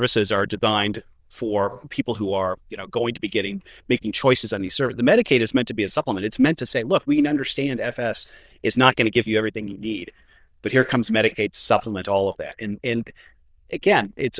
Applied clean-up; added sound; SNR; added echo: neural diffusion model UNIVERSE++.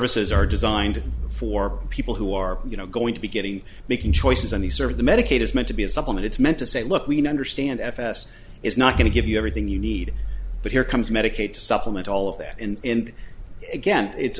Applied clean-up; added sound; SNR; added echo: none; Explosion; 3 dB; none.